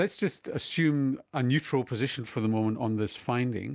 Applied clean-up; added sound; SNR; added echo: none; none; none; none.